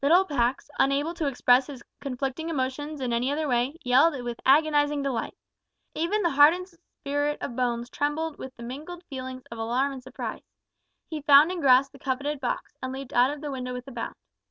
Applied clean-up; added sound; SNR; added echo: none; none; none; none.